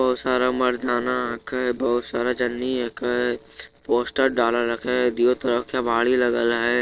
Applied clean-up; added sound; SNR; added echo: neural separator model SepFormer DNS4.